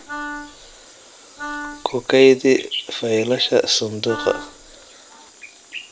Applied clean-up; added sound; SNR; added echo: none; Wind instrument, woodwind instrument; 12 dB; none.